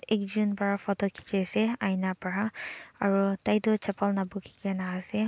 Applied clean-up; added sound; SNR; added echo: none; none; none; none.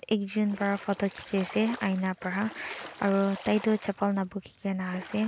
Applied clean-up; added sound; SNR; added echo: none; Splash, splatter; 17 dB; none.